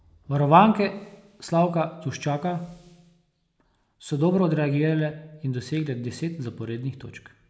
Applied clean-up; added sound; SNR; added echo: none; none; none; none.